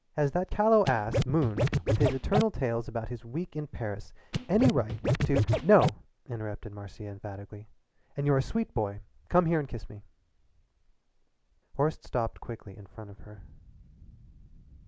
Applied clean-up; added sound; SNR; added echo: none; Scratching (performance technique); -2 dB; none.